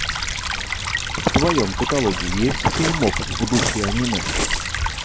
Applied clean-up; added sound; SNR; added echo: none; Stream / Trickle, dribble + Waves, surf; 1 dB; none.